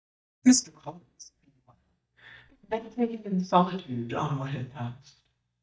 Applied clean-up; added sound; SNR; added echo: neural mask model DeepFilterNet 3.